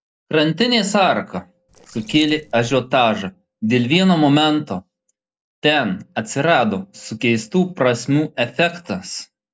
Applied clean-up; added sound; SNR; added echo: neural separator model SepFormer DNS4.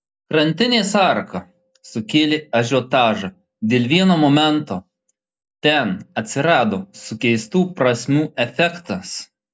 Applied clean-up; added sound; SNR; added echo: none; none; none; none.